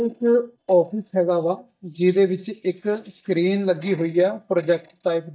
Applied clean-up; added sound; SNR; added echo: neural mask model DeepFilterNet 3.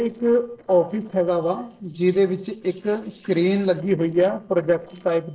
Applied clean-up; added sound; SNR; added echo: neural separator model SepFormer DNS4.